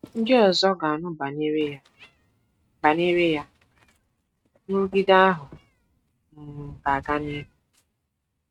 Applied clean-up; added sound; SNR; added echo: neural mask model RNNoise.